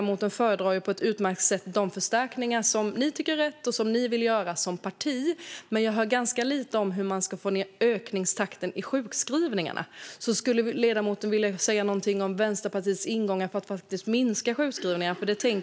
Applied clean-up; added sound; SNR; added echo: none; none; none; none.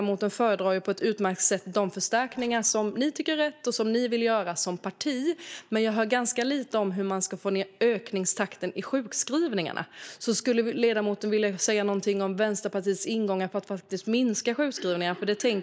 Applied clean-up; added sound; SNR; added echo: neural mask model DeepFilterNet 3.